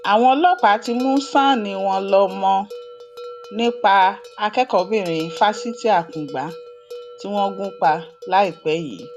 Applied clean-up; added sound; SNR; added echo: none; Bell; 17 dB; none.